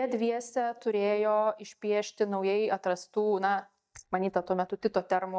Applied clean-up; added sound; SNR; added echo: neural mask model DeepFilterNet 3.